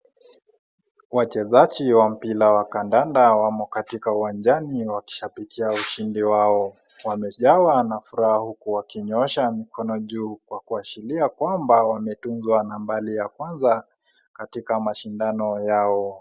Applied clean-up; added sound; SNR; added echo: none; none; none; none.